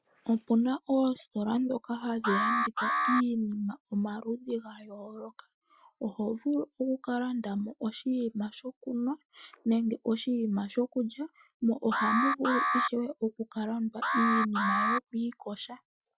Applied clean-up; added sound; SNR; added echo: classical method Wiener filter.